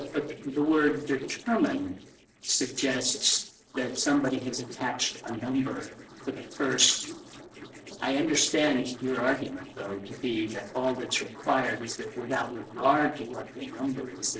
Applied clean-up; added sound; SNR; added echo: neural separator model SepFormer DNS4.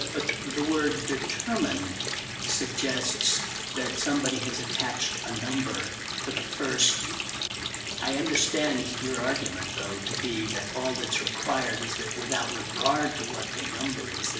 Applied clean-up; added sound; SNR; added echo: none; Water tap, faucet; 2 dB; reverberation time 0.9 s.